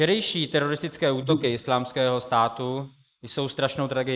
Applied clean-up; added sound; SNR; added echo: neural mask model Resemble Enhance denoiser.